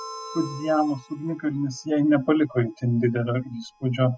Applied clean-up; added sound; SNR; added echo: classical method spectral subtraction.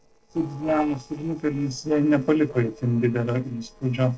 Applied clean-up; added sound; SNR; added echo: neural separator model SepFormer DNS4.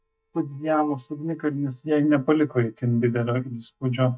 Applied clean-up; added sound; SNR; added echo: neural mask model DeepFilterNet 3.